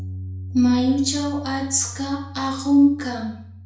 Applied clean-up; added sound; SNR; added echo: none; Bass guitar; 13 dB; reverberation time 0.5 s.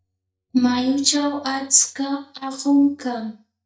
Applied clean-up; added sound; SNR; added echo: neural mask model DeepFilterNet 3.